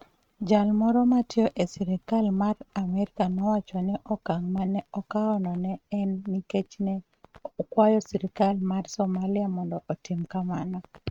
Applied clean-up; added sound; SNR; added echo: neural mask model RNNoise.